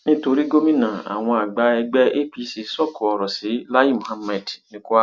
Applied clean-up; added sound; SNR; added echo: none; none; none; none.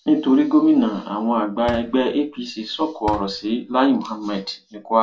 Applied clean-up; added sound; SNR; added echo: none; Fireworks; 19 dB; reverberation time 0.2 s.